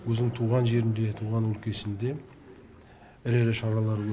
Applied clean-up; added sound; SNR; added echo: none; none; none; none.